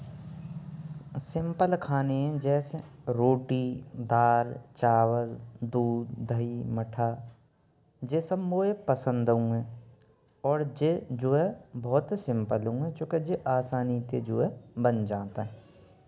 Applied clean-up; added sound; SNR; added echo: none; none; none; none.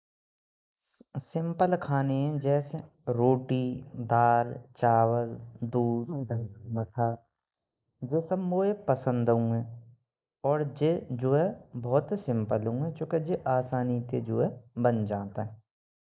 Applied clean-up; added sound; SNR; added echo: neural mask model Resemble Enhance denoiser.